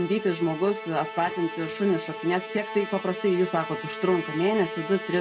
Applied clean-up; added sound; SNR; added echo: none; Musical instrument; 9 dB; reverberation time 0.2 s.